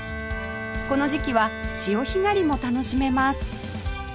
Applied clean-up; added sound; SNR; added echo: none; Bowed string instrument; 11 dB; none.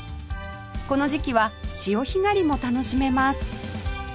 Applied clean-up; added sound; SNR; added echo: none; none; none; none.